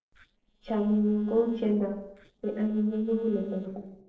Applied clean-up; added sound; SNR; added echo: neural separator model SepFormer DNS4.